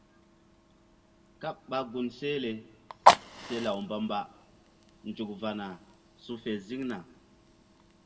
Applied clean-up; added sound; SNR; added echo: none; Fire; -4 dB; reverberation time 1.2 s.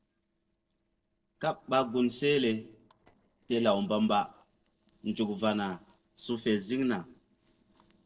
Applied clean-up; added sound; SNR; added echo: neural separator model SepFormer DNS4.